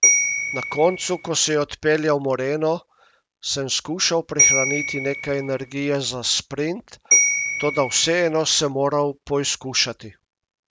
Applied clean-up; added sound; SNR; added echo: none; Bell; -1 dB; none.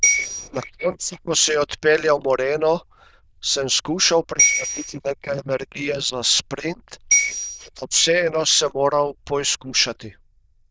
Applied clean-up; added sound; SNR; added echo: neural diffusion model UNIVERSE++.